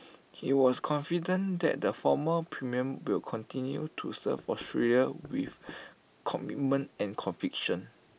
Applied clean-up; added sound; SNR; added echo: neural mask model Resemble Enhance denoiser.